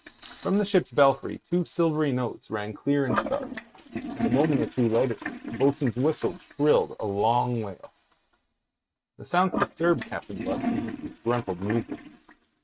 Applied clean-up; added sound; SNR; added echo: neural mask model RNNoise.